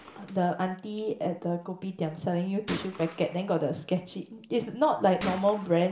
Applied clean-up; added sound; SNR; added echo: none; Gunshot, gunfire; 16 dB; reverberation time 0.6 s.